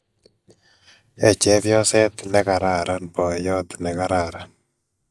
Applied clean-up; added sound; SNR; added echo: neural mask model DeepFilterNet 3.